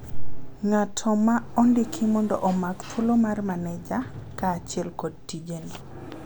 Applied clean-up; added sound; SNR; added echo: none; Sliding door; 18 dB; none.